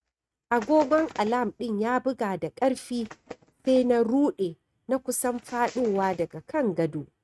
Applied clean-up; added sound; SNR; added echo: neural mask model RNNoise.